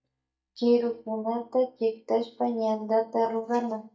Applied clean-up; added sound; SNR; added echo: neural mask model DeepFilterNet 3.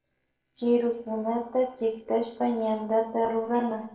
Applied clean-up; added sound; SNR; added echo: neural separator model SepFormer DNS4.